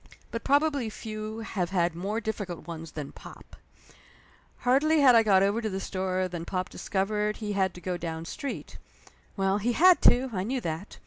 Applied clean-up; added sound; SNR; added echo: none; none; none; none.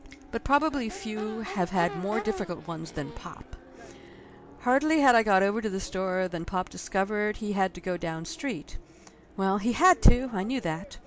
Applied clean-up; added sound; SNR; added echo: none; Crowd / Race car, auto racing / Accelerating, revving, vroom; 18 dB; none.